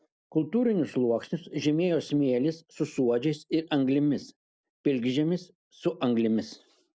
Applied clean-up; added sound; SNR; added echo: none; none; none; none.